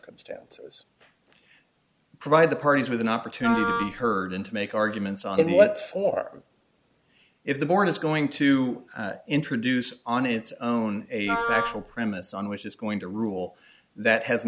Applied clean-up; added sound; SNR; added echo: none; Wind instrument, woodwind instrument; 3 dB; none.